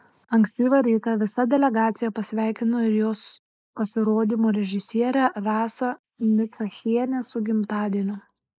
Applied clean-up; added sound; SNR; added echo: neural mask model Resemble Enhance denoiser.